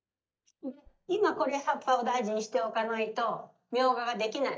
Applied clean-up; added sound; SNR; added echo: neural mask model DeepFilterNet 3.